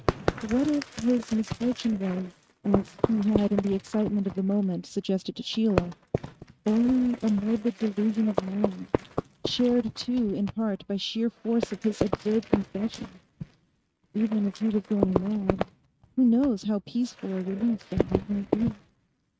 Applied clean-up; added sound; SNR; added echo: neural mask model RNNoise.